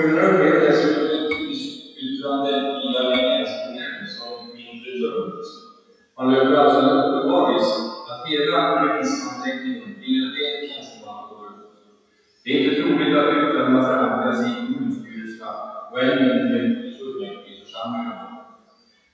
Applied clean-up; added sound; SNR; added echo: classical method WPE with log-MMSE.